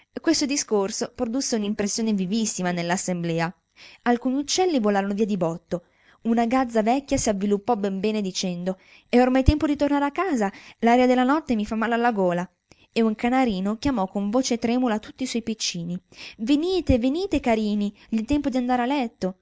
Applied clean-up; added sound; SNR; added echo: neural mask model Resemble Enhance denoiser.